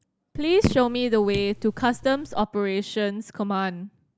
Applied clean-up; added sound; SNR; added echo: none; Raindrop / Drip; 7 dB; none.